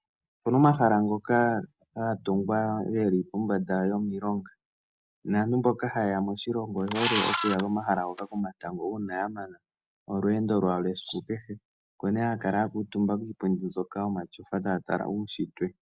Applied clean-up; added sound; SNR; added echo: none; Camera; 2 dB; none.